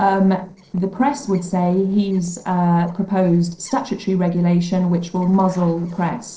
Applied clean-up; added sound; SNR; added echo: neural separator model SepFormer DNS4.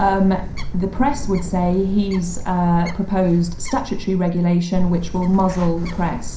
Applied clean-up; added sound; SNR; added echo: none; Bird; 6 dB; reverberation time 0.5 s.